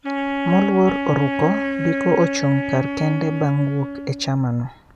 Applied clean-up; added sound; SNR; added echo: none; Wind instrument, woodwind instrument; 4 dB; none.